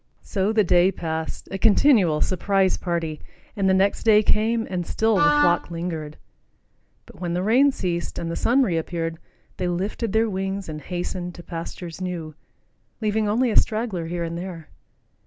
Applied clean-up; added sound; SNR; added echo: none; Wind instrument, woodwind instrument; 3 dB; none.